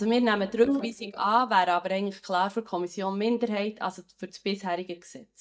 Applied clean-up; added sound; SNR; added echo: neural mask model DeepFilterNet 3.